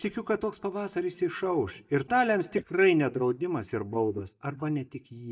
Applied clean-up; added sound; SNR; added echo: neural mask model DeepFilterNet 3.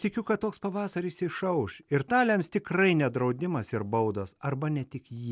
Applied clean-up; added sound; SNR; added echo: none; none; none; none.